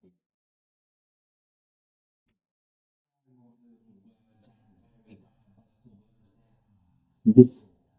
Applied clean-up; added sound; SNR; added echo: neural mask model DeepFilterNet 3.